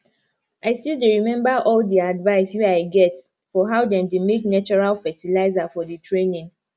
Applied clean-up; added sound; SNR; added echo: none; none; none; none.